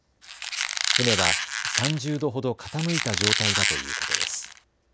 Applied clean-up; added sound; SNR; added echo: none; Squeak; -4 dB; none.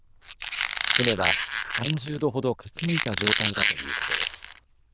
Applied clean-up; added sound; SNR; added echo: neural diffusion model UNIVERSE++.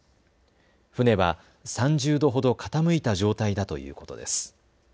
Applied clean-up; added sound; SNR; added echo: none; none; none; none.